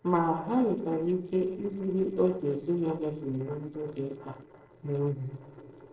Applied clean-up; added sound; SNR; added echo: neural separator model SepFormer DNS4.